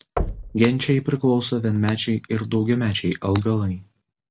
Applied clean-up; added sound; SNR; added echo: none; Knock + Shatter; 12 dB; none.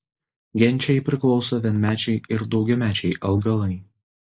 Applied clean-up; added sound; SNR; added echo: neural mask model Resemble Enhance denoiser.